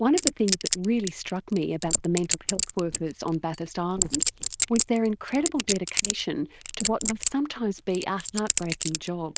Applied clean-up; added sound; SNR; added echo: neural diffusion model UNIVERSE++.